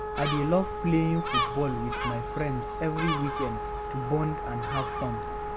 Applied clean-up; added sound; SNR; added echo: none; Gull, seagull + Wind instrument, woodwind instrument; 2 dB; none.